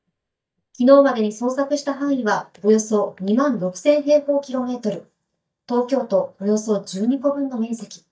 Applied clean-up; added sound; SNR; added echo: neural mask model DeepFilterNet 3.